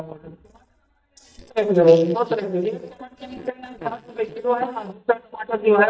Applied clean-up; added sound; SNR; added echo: neural mask model DeepFilterNet 3.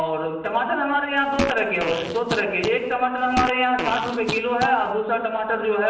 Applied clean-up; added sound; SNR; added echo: none; Fart; 8 dB; reverberation time 0.8 s.